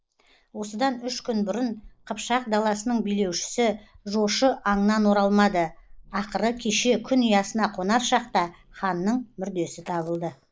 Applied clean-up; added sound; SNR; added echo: neural mask model Resemble Enhance denoiser.